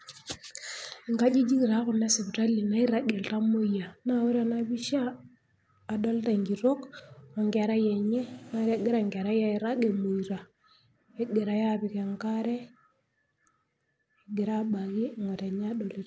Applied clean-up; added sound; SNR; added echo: none; none; none; none.